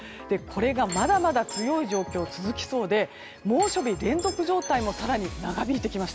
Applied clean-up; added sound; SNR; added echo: none; Door / Chime; 14 dB; none.